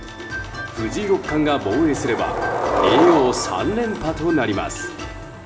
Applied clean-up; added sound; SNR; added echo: none; Skateboard; 5 dB; reverberation time 2.6 s.